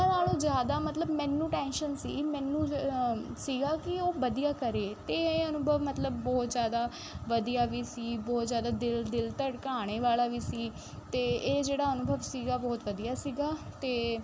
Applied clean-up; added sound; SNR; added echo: none; none; none; none.